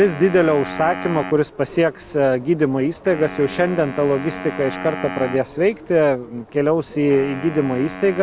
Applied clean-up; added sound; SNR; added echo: none; Wind instrument, woodwind instrument; 14 dB; none.